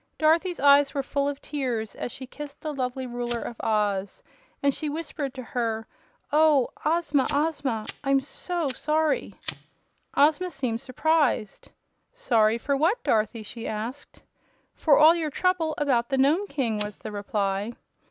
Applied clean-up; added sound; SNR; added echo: none; Fire; 14 dB; none.